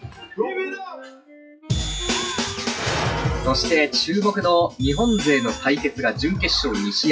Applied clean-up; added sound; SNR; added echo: classical method log-MMSE.